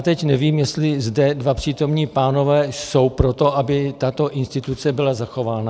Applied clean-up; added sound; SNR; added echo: none; none; none; none.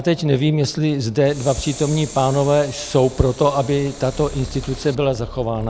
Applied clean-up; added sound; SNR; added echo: none; Train + Purr; 16 dB; none.